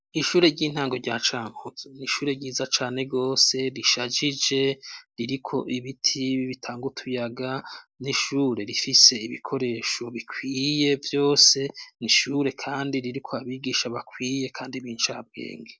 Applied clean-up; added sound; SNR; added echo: none; none; none; none.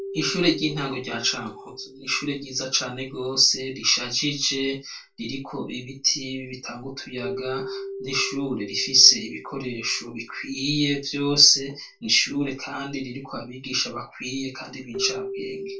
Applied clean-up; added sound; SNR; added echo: none; Keyboard (musical); 14 dB; reverberation time 0.2 s.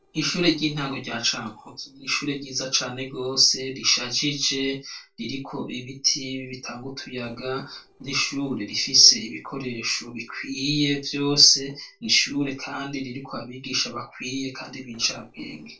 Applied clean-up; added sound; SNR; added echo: neural separator model SepFormer DNS4.